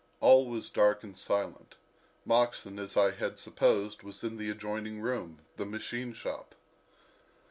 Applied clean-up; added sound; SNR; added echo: none; none; none; none.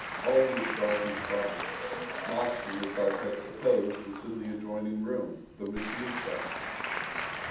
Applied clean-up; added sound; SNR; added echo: none; Applause / Crowd; 5 dB; reverberation time 0.8 s.